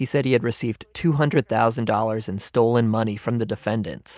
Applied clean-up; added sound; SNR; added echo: none; none; none; none.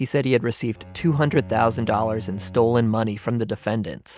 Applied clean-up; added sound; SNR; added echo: none; Bowed string instrument; 17 dB; none.